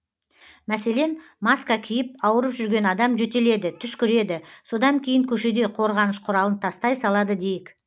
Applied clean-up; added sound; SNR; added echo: none; none; none; none.